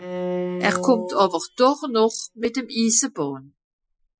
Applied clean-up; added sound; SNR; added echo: classical method Wiener filter.